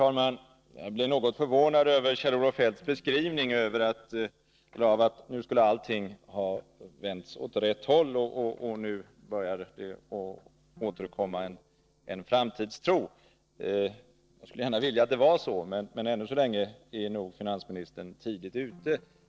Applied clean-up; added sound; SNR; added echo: neural separator model SepFormer DNS4.